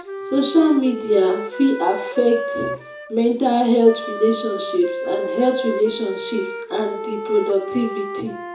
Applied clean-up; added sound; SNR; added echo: none; Wind instrument, woodwind instrument; 9 dB; reverberation time 0.6 s.